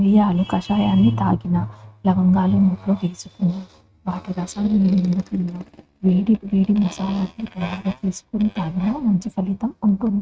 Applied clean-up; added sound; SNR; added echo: neural mask model RNNoise.